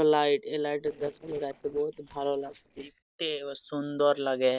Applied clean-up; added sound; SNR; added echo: neural separator model SepFormer DNS4.